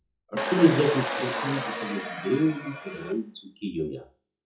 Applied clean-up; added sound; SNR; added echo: classical method WPE with log-MMSE.